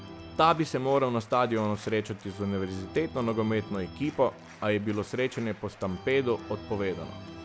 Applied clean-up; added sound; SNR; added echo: none; Organ; 16 dB; none.